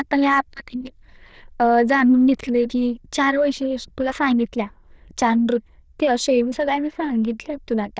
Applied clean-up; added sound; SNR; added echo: neural diffusion model UNIVERSE++.